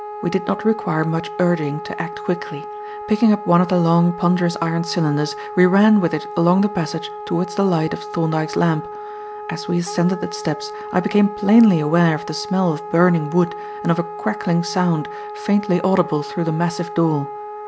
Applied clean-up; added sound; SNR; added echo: none; Wind instrument, woodwind instrument; 12 dB; none.